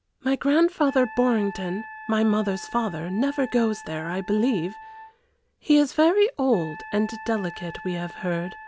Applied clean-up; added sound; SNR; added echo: none; Wind instrument, woodwind instrument; 17 dB; none.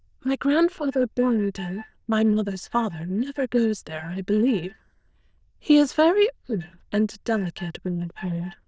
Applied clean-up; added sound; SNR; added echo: neural diffusion model UNIVERSE++.